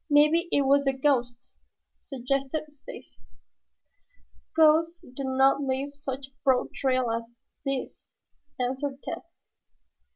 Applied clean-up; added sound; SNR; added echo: none; none; none; none.